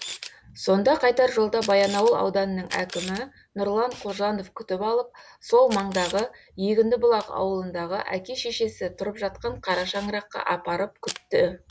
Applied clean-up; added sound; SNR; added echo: none; Camera; 18 dB; none.